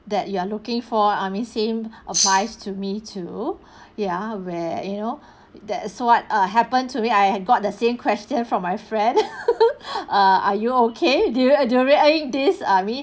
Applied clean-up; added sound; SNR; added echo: none; Tambourine; 1 dB; none.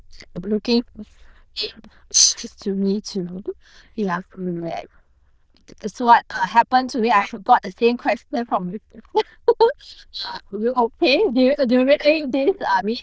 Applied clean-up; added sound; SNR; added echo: neural diffusion model UNIVERSE++.